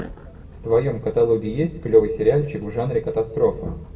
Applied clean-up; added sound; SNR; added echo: none; none; none; reverberation time 0.6 s.